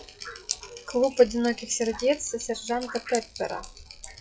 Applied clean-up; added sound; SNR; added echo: classical method WPE with log-MMSE.